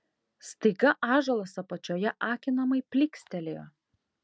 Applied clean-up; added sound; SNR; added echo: none; none; none; none.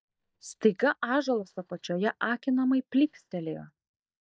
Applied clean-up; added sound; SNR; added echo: neural mask model DeepFilterNet 3.